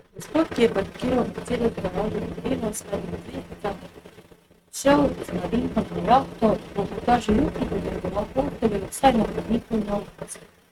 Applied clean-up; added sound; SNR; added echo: neural mask model RNNoise.